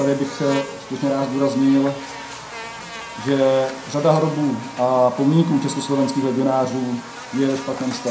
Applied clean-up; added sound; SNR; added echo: none; Buzz; 14 dB; reverberation time 0.4 s.